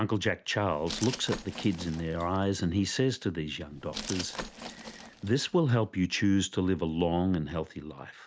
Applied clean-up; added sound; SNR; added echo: none; Glass; 14 dB; none.